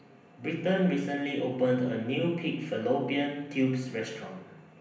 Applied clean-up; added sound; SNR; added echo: none; none; none; reverberation time 0.8 s.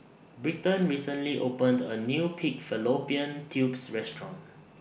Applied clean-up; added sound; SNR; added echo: none; none; none; none.